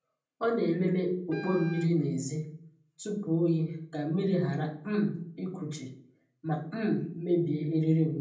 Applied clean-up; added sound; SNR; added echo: none; Wind instrument, woodwind instrument; 17 dB; reverberation time 0.6 s.